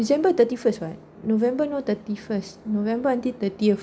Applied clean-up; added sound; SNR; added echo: none; none; none; none.